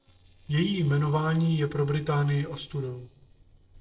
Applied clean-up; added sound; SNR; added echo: neural separator model SepFormer DNS4.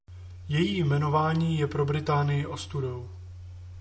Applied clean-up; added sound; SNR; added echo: none; none; none; none.